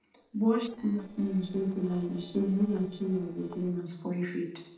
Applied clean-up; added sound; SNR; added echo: neural separator model SepFormer DNS4.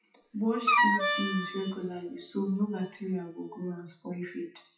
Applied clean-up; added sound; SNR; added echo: classical method WPE with log-MMSE.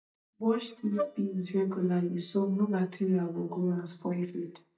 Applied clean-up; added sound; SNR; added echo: neural mask model DeepFilterNet 3.